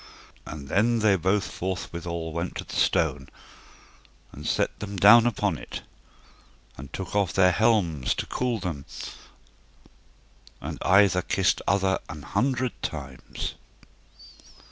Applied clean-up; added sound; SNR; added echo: none; none; none; none.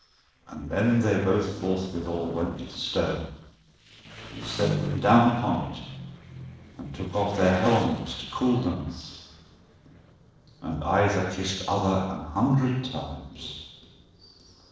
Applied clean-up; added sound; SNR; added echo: neural separator model SepFormer DNS4.